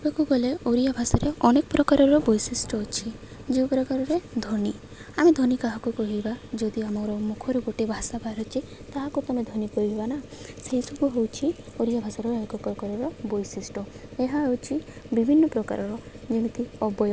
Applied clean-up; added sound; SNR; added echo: none; none; none; none.